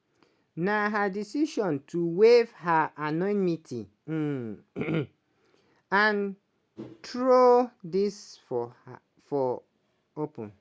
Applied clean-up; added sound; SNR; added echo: none; none; none; none.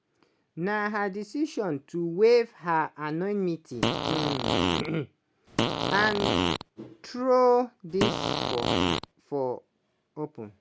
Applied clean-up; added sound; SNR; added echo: none; Fart; -1 dB; none.